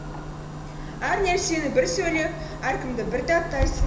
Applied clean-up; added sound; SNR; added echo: none; Clock; 4 dB; reverberation time 0.8 s.